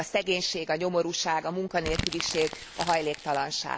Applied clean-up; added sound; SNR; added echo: none; Crumpling, crinkling; 8 dB; none.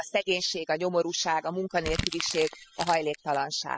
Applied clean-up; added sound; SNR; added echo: classical method spectral subtraction.